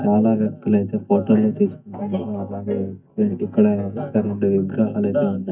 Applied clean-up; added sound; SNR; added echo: neural mask model DeepFilterNet 3.